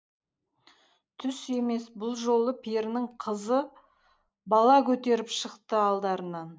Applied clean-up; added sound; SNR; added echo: neural mask model Resemble Enhance denoiser.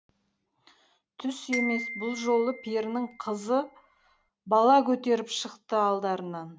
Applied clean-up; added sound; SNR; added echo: none; Glockenspiel; 11 dB; none.